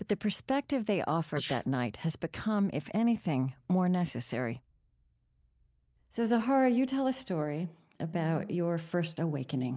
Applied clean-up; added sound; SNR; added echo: neural mask model Resemble Enhance denoiser.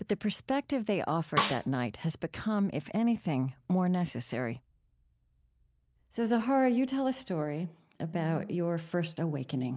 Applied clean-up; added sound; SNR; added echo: none; Snare drum; 1 dB; none.